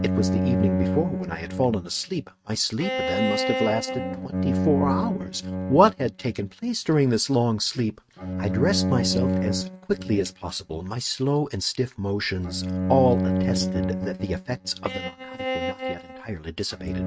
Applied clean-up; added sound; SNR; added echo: neural mask model RNNoise.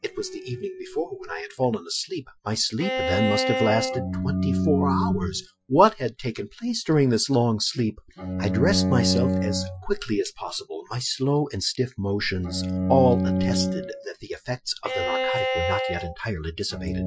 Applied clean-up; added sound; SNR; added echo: classical method Wiener filter.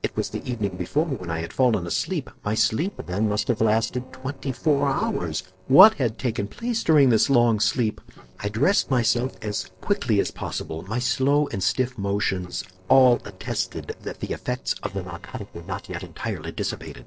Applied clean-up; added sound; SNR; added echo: neural separator model SepFormer DNS4.